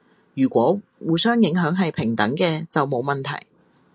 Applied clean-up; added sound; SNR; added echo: none; none; none; none.